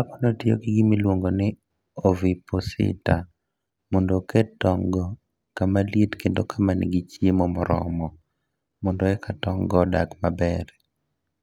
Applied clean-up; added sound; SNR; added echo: none; none; none; none.